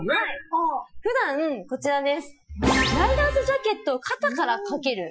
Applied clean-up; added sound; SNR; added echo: classical method Wiener filter.